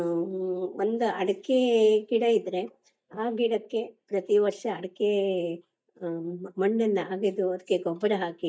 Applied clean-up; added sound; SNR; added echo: neural mask model DeepFilterNet 3.